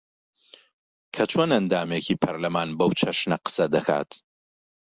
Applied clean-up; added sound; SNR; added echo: none; none; none; none.